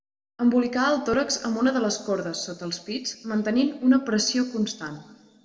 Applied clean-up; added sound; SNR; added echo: none; none; none; reverberation time 1.2 s.